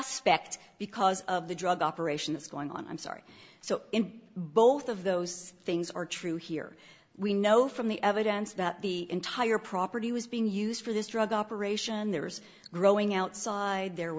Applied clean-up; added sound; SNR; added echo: none; none; none; none.